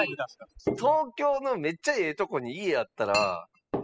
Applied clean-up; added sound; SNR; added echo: classical method spectral subtraction.